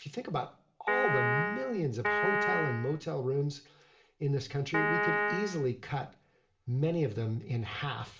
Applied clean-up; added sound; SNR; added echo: none; Piano; -3 dB; reverberation time 0.4 s.